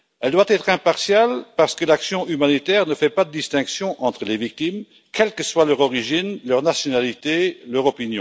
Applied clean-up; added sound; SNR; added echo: none; none; none; none.